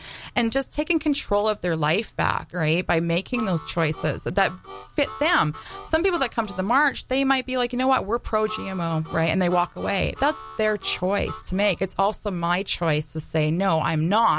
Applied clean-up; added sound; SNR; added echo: none; Harmonica; 16 dB; none.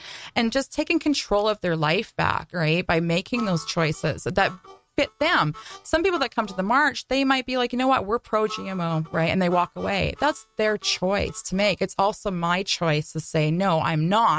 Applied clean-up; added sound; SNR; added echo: neural mask model RNNoise.